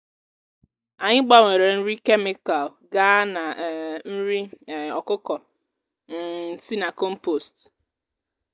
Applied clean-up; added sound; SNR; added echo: neural mask model DeepFilterNet 3.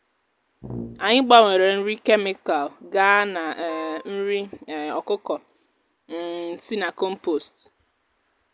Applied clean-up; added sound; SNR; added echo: none; Brass instrument + Wind instrument, woodwind instrument; 15 dB; none.